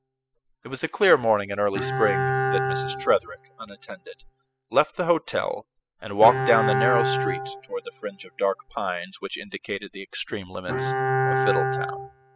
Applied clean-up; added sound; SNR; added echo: classical method spectral subtraction.